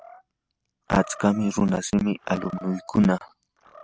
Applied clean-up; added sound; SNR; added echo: none; Animal; 20 dB; none.